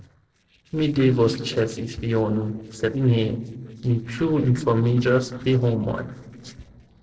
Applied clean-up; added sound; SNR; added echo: neural separator model SepFormer DNS4.